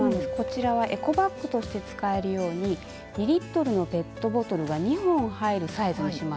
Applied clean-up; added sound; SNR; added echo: none; Keyboard (musical); 13 dB; none.